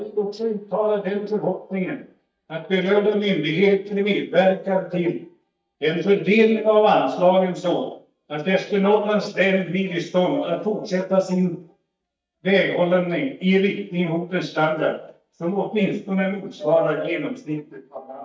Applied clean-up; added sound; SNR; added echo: neural mask model DeepFilterNet 3.